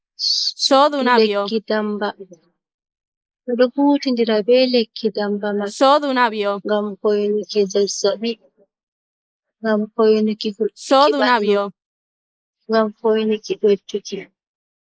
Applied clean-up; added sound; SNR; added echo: neural mask model Resemble Enhance denoiser.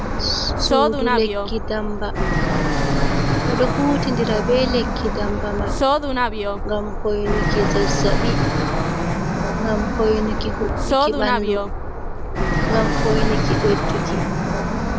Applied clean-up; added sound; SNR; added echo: none; Fixed-wing aircraft, airplane; -5 dB; none.